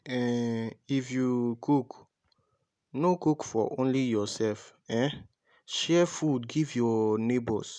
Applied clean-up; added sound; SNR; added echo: none; none; none; none.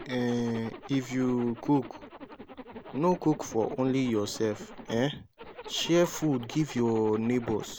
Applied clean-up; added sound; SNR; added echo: none; Zipper (clothing); 15 dB; none.